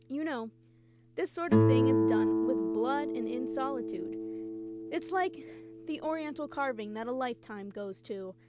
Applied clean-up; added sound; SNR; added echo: none; Guitar; -4 dB; none.